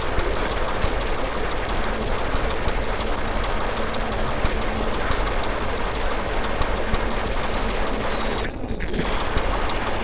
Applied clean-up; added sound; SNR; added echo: neural separator model SepFormer DNS4.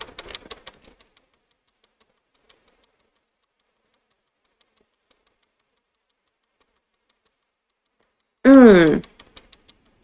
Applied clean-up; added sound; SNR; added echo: neural mask model RNNoise.